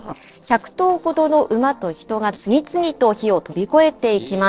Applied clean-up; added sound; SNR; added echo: neural separator model SepFormer DNS4.